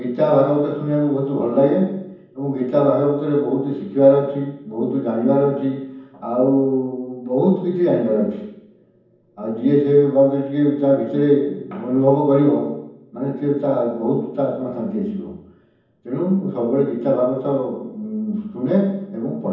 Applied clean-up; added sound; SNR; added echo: none; none; none; reverberation time 1.2 s.